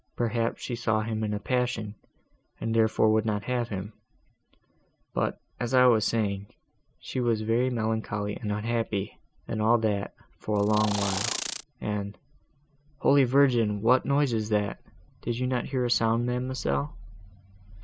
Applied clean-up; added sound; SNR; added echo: none; Insect; 5 dB; none.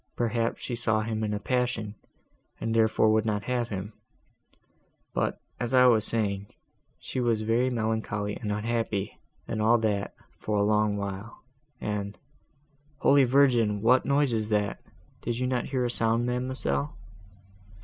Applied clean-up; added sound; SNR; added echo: none; none; none; none.